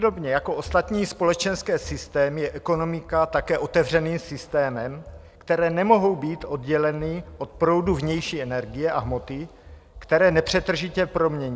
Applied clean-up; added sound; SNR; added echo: none; Run; 19 dB; none.